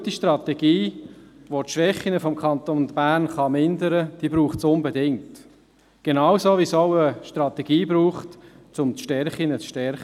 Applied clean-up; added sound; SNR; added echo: none; none; none; none.